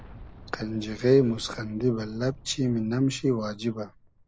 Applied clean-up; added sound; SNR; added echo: none; Boom; 20 dB; none.